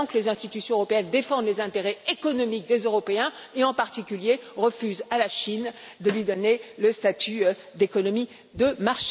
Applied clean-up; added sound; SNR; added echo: none; Snare drum; 12 dB; none.